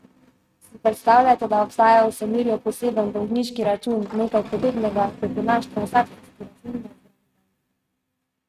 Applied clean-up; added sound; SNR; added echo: neural mask model RNNoise.